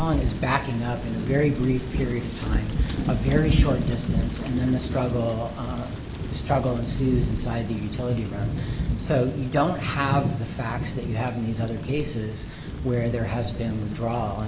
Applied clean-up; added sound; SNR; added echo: none; Thunder / Rain; 2 dB; none.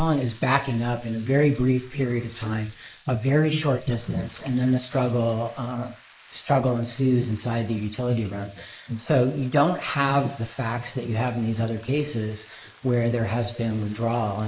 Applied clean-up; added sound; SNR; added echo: neural mask model Resemble Enhance denoiser.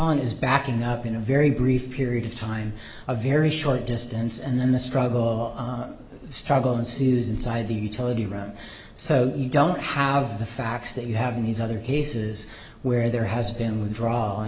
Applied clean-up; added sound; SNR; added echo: none; none; none; none.